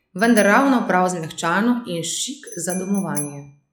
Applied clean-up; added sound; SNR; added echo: classical method log-MMSE.